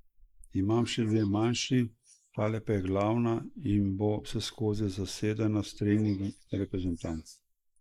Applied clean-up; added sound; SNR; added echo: neural mask model Resemble Enhance denoiser.